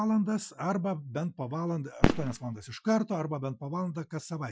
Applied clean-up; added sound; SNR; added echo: classical method Wiener filter.